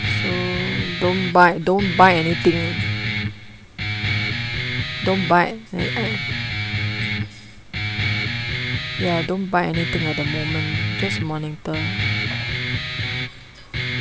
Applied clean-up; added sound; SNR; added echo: none; Guitar; 2 dB; none.